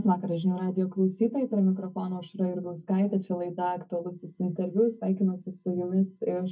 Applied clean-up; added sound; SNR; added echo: neural mask model DeepFilterNet 3.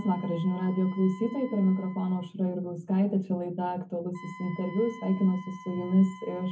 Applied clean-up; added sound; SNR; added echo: none; Wind instrument, woodwind instrument; 20 dB; reverberation time 0.3 s.